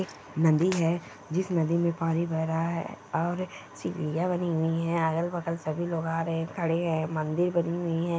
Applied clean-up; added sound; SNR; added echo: none; none; none; none.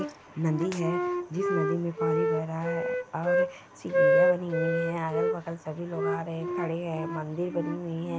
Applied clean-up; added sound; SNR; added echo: none; Wind instrument, woodwind instrument; -3 dB; none.